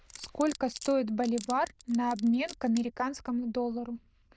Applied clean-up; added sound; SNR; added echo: neural diffusion model UNIVERSE++.